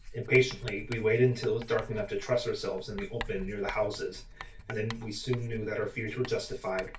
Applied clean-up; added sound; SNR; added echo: none; Writing; 13 dB; reverberation time 0.2 s.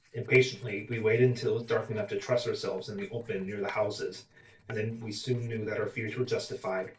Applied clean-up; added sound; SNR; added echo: neural separator model SepFormer DNS4.